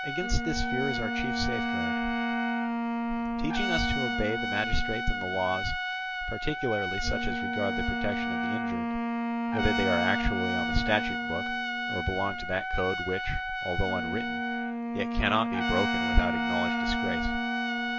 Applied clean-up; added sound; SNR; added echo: none; Trumpet + Wind instrument, woodwind instrument; -1 dB; none.